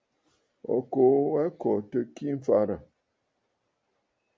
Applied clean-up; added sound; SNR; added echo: none; none; none; none.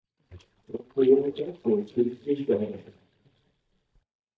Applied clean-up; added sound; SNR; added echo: neural mask model DeepFilterNet 3.